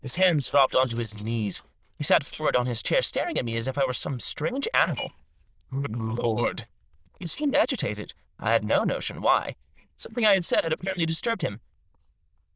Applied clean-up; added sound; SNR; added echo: neural diffusion model UNIVERSE++.